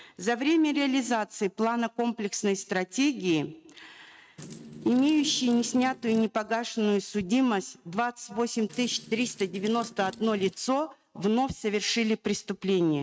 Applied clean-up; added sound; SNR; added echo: neural mask model RNNoise.